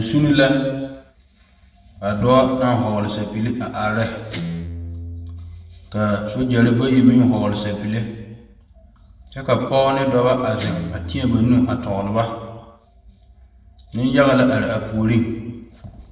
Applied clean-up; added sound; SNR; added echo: none; Guitar; 17 dB; reverberation time 1.2 s.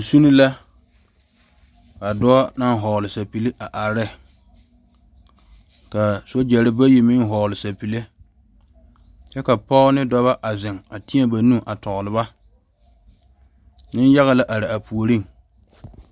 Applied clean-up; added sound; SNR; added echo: none; none; none; none.